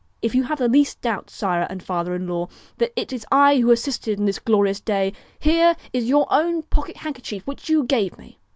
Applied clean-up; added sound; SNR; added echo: none; none; none; none.